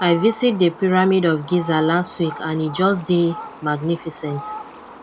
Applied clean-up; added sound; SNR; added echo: none; Fowl; 15 dB; none.